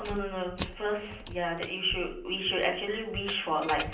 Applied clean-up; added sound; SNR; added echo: none; Keys jangling; 10 dB; reverberation time 0.6 s.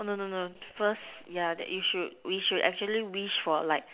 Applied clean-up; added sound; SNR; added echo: none; none; none; none.